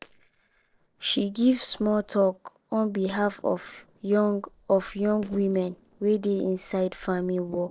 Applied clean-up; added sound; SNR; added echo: neural separator model SepFormer DNS4.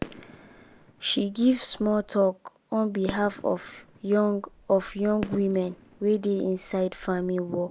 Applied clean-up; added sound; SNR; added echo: none; Fireworks; 17 dB; none.